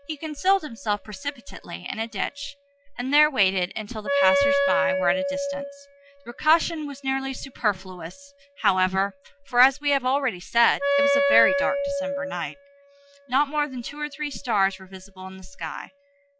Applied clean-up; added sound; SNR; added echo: classical method log-MMSE.